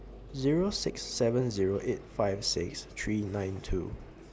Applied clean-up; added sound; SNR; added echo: none; Vehicle; 19 dB; none.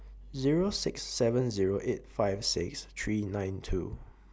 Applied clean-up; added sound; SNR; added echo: none; none; none; none.